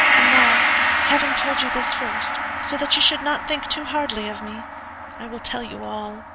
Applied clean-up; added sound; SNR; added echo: none; Gong; -3 dB; none.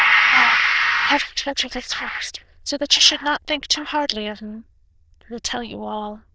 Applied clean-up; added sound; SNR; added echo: neural diffusion model UNIVERSE++.